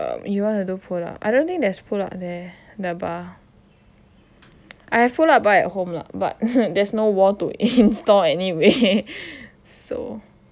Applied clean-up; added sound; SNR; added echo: none; none; none; none.